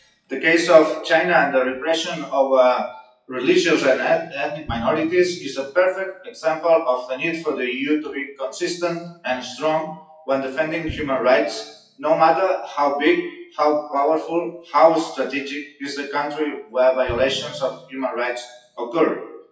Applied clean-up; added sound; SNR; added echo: classical method WPE with log-MMSE.